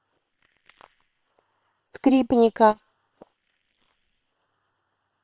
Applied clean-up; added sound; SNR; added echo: neural separator model SepFormer WHAM!.